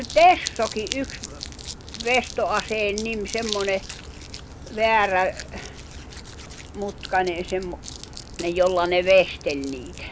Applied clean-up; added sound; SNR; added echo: none; Crack + Crumpling, crinkling; 12 dB; none.